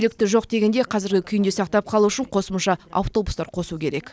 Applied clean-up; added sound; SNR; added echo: none; none; none; none.